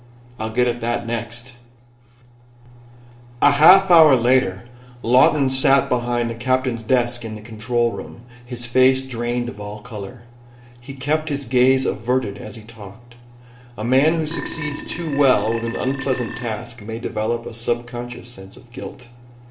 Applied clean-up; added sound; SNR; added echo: none; Burping, eructation; 11 dB; reverberation time 0.5 s.